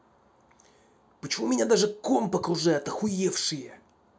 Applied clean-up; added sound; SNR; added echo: none; none; none; none.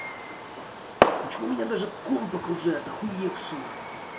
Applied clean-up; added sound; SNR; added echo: none; Fireworks; -1 dB; reverberation time 0.2 s.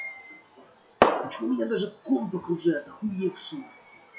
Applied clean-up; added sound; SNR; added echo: classical method WPE with log-MMSE.